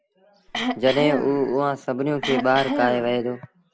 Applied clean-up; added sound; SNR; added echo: none; Cough; 5 dB; none.